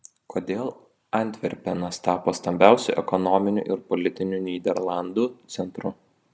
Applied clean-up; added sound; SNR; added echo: none; none; none; none.